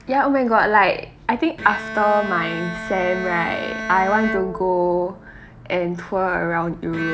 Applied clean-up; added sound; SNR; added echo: none; Bowed string instrument; 11 dB; none.